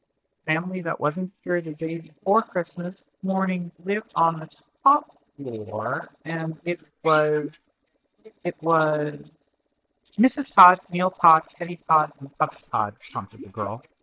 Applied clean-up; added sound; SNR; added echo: neural mask model DeepFilterNet 3.